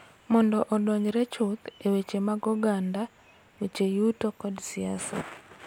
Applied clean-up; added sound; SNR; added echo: none; none; none; none.